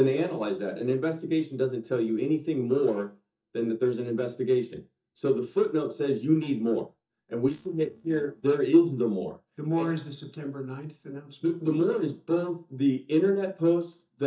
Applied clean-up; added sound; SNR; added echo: neural mask model DeepFilterNet 3.